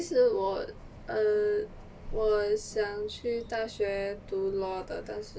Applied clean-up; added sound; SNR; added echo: none; none; none; none.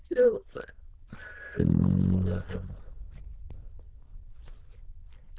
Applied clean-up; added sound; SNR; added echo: neural diffusion model UNIVERSE++.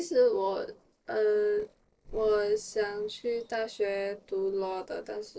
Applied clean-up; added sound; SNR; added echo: neural separator model SepFormer DNS4.